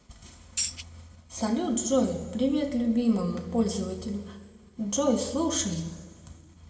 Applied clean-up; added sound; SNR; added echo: none; Tambourine; 5 dB; reverberation time 2.2 s.